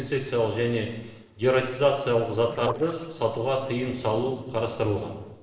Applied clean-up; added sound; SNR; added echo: neural separator model SepFormer DNS4.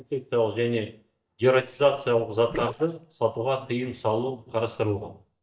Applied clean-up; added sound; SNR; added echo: neural mask model DeepFilterNet 3.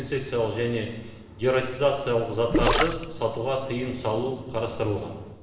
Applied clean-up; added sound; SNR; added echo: none; Gurgling; -1 dB; reverberation time 1.1 s.